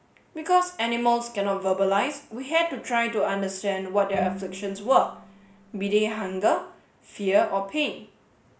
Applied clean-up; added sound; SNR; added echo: none; Bowed string instrument; 14 dB; none.